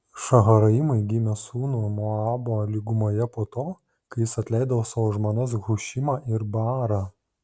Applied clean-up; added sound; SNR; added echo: none; none; none; none.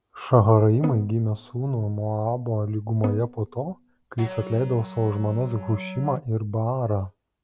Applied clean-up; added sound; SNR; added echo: none; Bowed string instrument + Electric guitar; 13 dB; none.